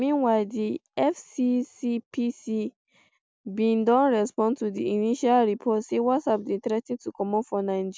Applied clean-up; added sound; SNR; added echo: none; none; none; none.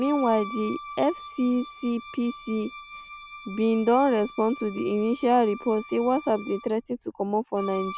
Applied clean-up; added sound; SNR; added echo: none; Wind instrument, woodwind instrument; 15 dB; none.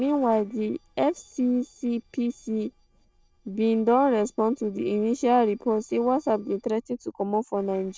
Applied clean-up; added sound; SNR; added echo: neural separator model SepFormer DNS4.